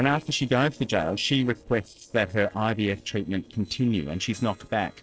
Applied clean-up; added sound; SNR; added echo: neural separator model SepFormer DNS4.